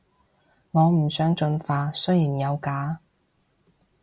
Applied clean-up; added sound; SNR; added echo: none; none; none; none.